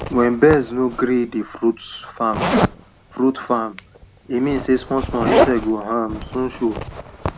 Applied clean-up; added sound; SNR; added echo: none; Zipper (clothing); 4 dB; none.